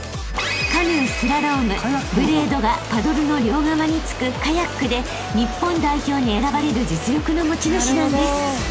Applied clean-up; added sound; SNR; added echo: none; none; none; none.